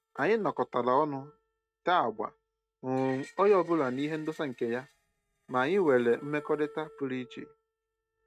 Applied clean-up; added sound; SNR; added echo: neural mask model RNNoise.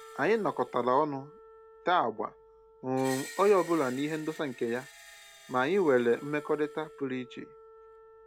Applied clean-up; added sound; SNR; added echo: none; Wind instrument, woodwind instrument + Screech; 19 dB; none.